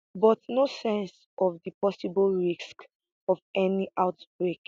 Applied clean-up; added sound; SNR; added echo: none; none; none; none.